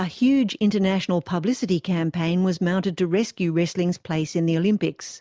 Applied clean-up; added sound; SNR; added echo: none; none; none; none.